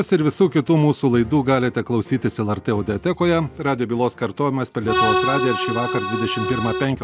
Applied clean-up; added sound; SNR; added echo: none; Accordion; 1 dB; none.